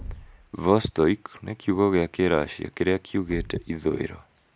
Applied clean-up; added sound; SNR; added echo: none; Thump, thud; 19 dB; none.